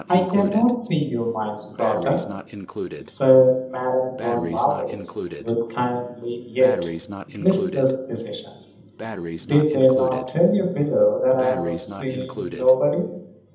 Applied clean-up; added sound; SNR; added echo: none; Breathing; 12 dB; reverberation time 0.8 s.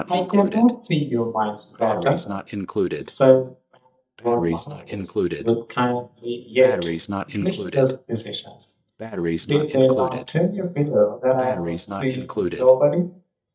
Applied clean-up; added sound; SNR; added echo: neural mask model DeepFilterNet 3.